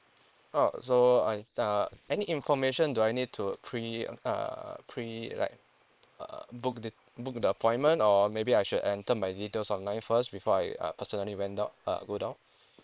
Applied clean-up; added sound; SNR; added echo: neural separator model SepFormer WHAM!.